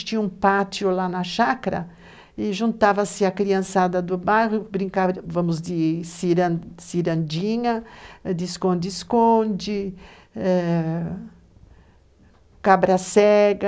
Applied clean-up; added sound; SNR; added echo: none; none; none; none.